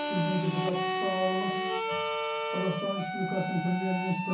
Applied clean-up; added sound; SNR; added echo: none; Harmonica; 0 dB; reverberation time 0.6 s.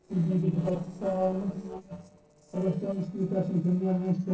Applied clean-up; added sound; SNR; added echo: neural separator model SepFormer DNS4.